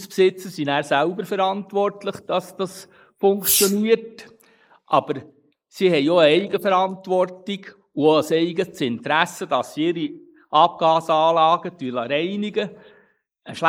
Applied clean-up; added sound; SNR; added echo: neural mask model Resemble Enhance denoiser.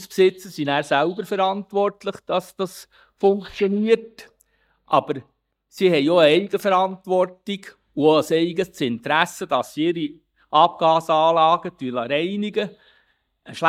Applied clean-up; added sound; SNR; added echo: neural mask model DeepFilterNet 3.